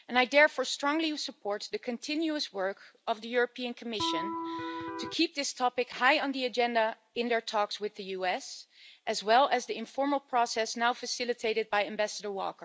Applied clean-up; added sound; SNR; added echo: none; Electric guitar; 5 dB; none.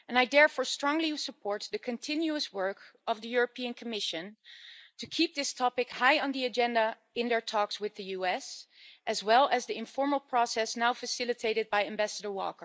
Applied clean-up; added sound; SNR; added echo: neural mask model Resemble Enhance denoiser.